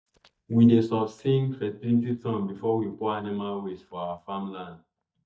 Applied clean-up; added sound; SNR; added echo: neural mask model DeepFilterNet 3.